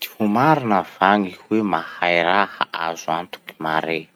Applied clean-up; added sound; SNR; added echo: none; none; none; none.